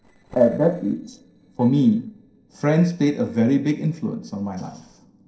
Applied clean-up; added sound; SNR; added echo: neural separator model SepFormer DNS4.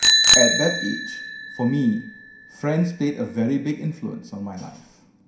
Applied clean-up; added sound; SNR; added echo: none; Bicycle bell; -1 dB; reverberation time 0.5 s.